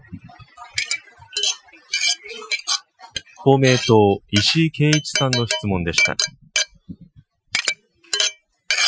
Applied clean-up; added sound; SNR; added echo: classical method Wiener filter.